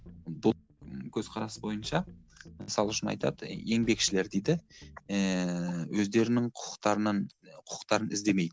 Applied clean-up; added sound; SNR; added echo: none; none; none; none.